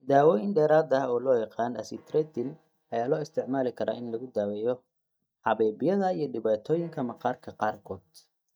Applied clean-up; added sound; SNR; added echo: neural mask model DeepFilterNet 3.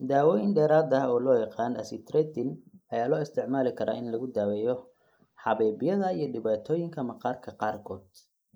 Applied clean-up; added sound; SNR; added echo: neural mask model Resemble Enhance denoiser.